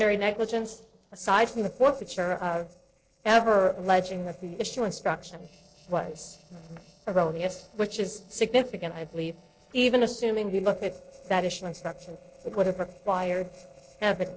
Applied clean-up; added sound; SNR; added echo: neural separator model SepFormer DNS4.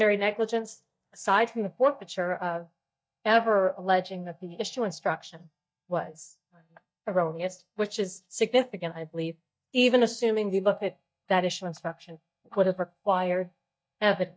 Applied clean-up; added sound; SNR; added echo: neural mask model DeepFilterNet 3.